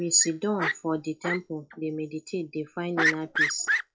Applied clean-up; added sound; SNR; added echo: classical method log-MMSE.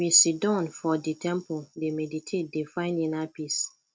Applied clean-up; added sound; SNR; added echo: none; none; none; none.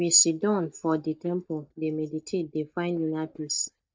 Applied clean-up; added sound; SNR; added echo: neural mask model DeepFilterNet 3.